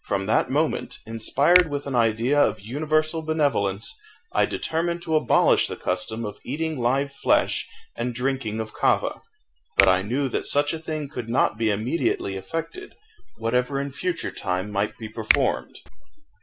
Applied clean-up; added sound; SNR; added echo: none; Finger snapping; 7 dB; none.